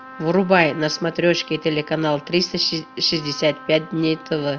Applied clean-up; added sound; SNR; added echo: none; Trumpet; 19 dB; none.